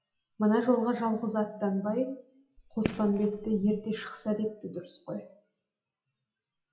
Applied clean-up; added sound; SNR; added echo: classical method WPE with log-MMSE.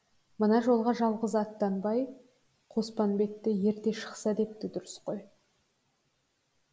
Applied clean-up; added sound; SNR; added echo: none; none; none; none.